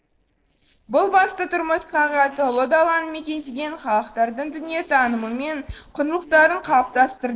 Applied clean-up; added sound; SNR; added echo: neural separator model SepFormer DNS4.